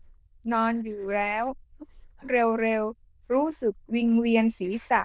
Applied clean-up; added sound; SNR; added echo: neural diffusion model UNIVERSE++.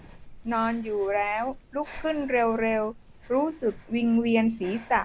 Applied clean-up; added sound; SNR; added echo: none; Breathing; 19 dB; none.